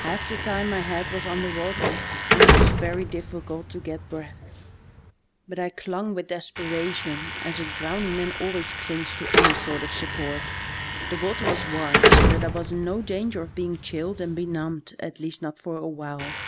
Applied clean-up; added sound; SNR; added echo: none; Slam / Alarm; -5 dB; none.